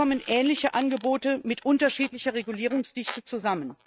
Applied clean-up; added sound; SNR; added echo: neural mask model RNNoise.